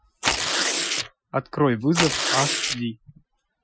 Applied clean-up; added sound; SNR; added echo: classical method Wiener filter.